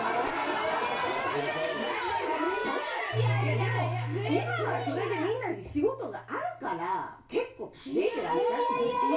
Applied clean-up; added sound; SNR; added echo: none; Keyboard (musical); 8 dB; reverberation time 0.3 s.